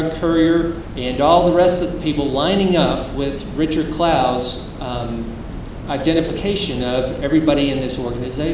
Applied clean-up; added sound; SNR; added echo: none; none; none; none.